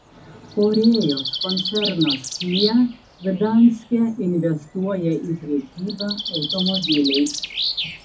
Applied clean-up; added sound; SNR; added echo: none; Bird; 8 dB; reverberation time 0.4 s.